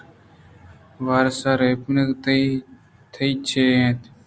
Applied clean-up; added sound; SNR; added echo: none; none; none; none.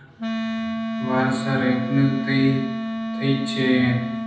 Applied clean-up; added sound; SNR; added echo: none; Wind instrument, woodwind instrument; 4 dB; reverberation time 0.9 s.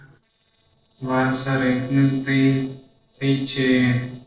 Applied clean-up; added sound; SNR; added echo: neural separator model SepFormer DNS4.